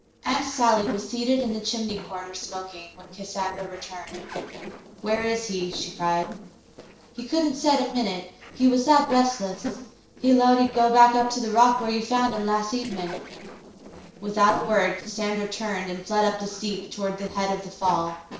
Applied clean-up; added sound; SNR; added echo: neural separator model SepFormer DNS4.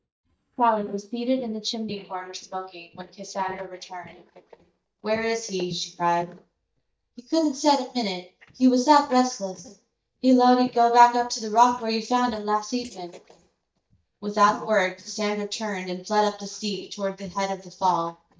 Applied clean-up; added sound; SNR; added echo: neural mask model DeepFilterNet 3.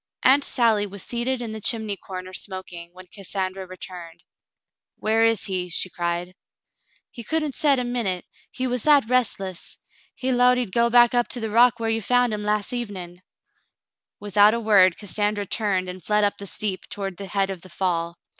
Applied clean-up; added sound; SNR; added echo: none; none; none; none.